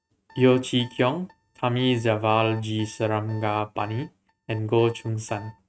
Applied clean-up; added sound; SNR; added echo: neural mask model RNNoise.